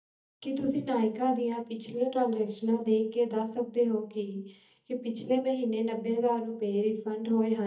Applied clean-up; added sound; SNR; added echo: neural mask model DeepFilterNet 3.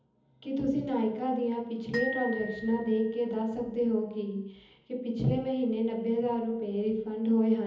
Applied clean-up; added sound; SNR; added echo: none; Glockenspiel; 13 dB; reverberation time 1.3 s.